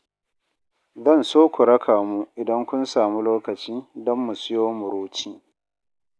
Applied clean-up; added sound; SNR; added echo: none; none; none; none.